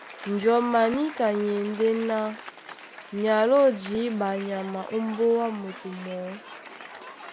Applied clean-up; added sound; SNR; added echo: none; Applause / Cheering; 17 dB; none.